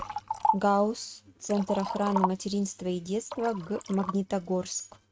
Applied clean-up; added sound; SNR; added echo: neural mask model RNNoise.